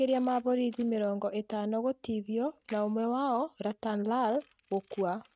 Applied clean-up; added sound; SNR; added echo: neural mask model RNNoise.